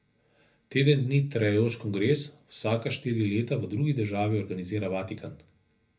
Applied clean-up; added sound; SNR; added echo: none; none; none; reverberation time 0.3 s.